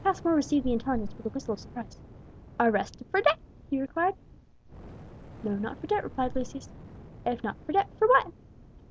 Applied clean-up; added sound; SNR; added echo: none; Fire; 17 dB; none.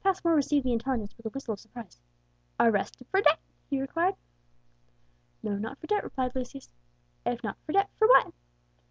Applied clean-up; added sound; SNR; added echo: none; none; none; none.